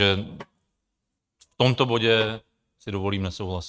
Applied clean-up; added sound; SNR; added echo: neural mask model RNNoise.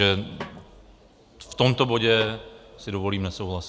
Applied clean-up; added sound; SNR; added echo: none; Snare drum; 20 dB; none.